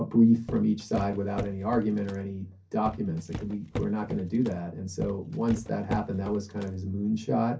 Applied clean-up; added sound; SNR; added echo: none; Walk, footsteps; 11 dB; reverberation time 0.3 s.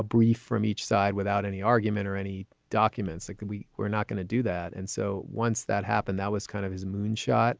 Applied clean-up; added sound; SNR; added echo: none; none; none; none.